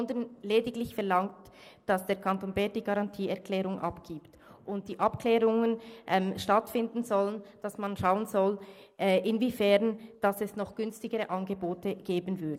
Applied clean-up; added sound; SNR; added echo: neural mask model Resemble Enhance denoiser.